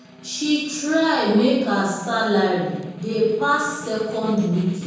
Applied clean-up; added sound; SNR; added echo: none; Snare drum; 19 dB; reverberation time 1.3 s.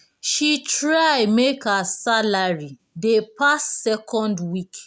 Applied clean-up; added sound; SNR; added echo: none; none; none; none.